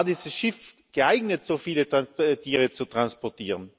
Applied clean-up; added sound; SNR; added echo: none; none; none; none.